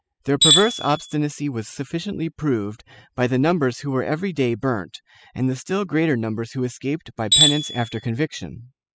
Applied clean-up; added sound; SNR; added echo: classical method spectral subtraction.